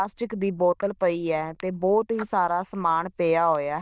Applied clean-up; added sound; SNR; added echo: neural diffusion model UNIVERSE++.